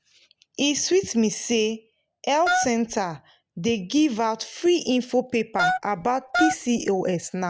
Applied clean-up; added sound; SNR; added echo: none; Wind instrument, woodwind instrument; 2 dB; none.